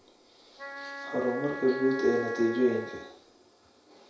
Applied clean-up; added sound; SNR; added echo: none; Wind instrument, woodwind instrument; 10 dB; reverberation time 0.5 s.